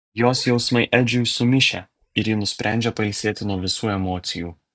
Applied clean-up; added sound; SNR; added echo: neural mask model DeepFilterNet 3.